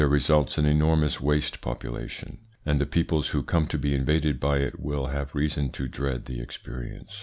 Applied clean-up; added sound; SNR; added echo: none; none; none; none.